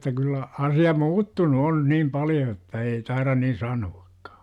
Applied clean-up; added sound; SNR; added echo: none; none; none; none.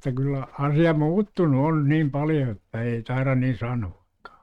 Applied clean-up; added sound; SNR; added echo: neural mask model RNNoise.